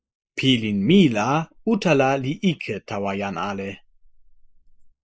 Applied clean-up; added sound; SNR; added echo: neural mask model Resemble Enhance denoiser.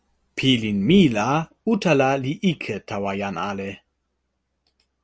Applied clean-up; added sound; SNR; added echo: none; none; none; none.